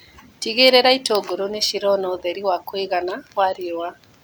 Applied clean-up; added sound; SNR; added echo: none; none; none; none.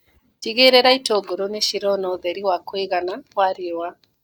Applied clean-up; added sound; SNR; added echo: neural mask model DeepFilterNet 3.